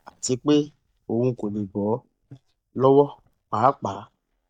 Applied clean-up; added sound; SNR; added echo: neural mask model DeepFilterNet 3.